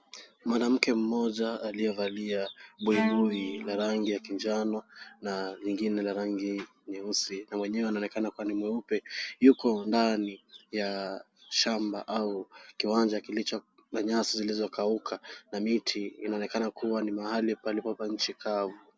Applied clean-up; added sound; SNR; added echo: none; Bowed string instrument; 7 dB; none.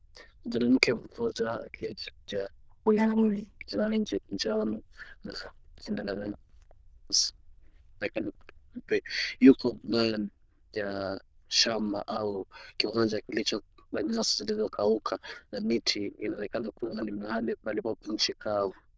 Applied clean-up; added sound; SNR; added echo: neural diffusion model UNIVERSE++.